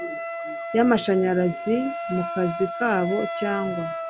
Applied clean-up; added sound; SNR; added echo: none; Wind instrument, woodwind instrument; 7 dB; none.